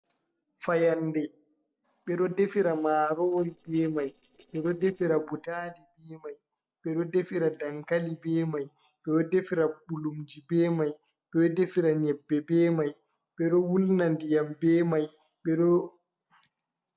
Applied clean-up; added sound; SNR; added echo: neural separator model SepFormer DNS4.